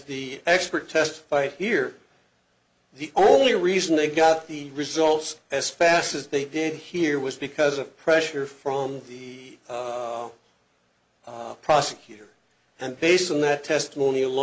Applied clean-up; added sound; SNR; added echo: none; none; none; none.